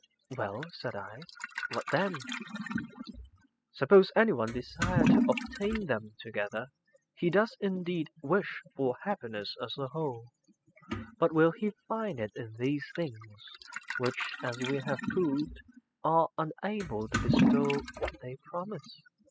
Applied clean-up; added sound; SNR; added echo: classical method spectral subtraction.